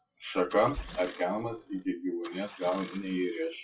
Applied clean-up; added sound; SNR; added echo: classical method WPE with log-MMSE.